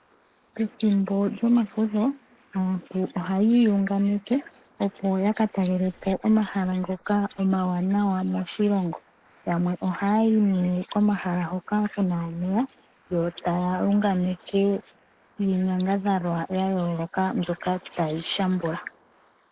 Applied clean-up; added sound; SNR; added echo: neural mask model Resemble Enhance denoiser.